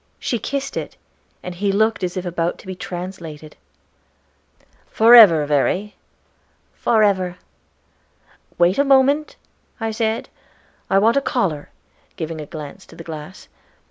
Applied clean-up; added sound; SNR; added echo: none; none; none; none.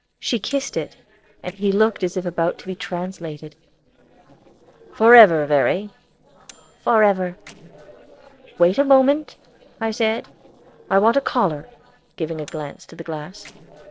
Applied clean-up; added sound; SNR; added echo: neural separator model SepFormer DNS4.